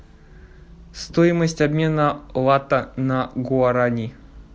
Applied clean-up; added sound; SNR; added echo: none; none; none; none.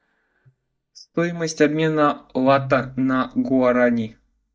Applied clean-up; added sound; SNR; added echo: neural mask model DeepFilterNet 3.